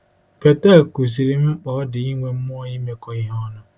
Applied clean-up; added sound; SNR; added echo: none; none; none; none.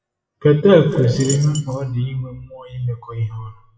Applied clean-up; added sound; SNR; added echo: classical method WPE with log-MMSE.